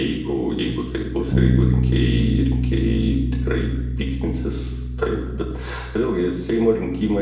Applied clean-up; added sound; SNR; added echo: none; Bass guitar; -1 dB; reverberation time 0.8 s.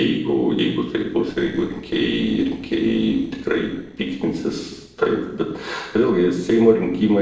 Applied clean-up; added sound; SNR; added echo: neural separator model SepFormer DNS4.